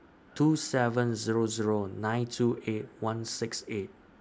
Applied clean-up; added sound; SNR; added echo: none; none; none; none.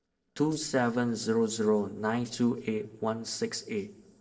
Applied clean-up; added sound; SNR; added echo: neural separator model SepFormer DNS4.